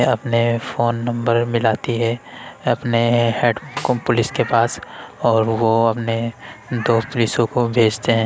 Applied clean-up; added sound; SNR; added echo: none; Snare drum; 15 dB; none.